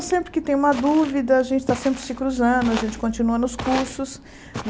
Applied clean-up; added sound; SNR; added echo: none; Walk, footsteps; 13 dB; none.